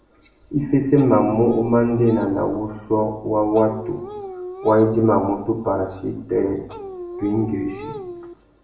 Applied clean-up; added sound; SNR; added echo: none; Dog; 12 dB; reverberation time 0.8 s.